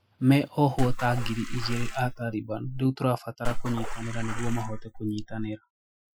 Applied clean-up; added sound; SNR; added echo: classical method Wiener filter.